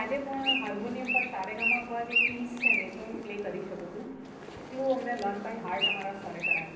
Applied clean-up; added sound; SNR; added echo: none; Bird; -2 dB; reverberation time 0.6 s.